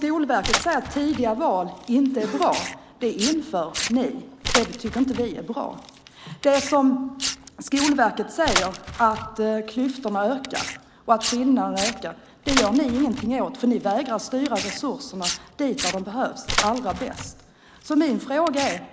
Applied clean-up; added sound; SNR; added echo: none; Tearing; 8 dB; none.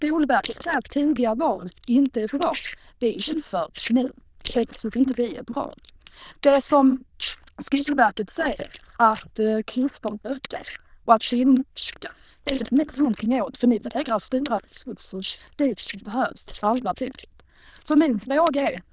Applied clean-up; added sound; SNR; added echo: neural diffusion model UNIVERSE++.